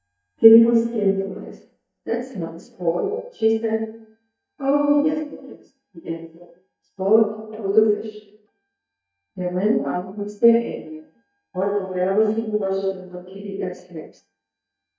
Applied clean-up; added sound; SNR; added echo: neural mask model DeepFilterNet 3.